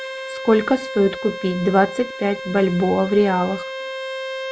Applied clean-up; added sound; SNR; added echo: none; Bowed string instrument; 10 dB; none.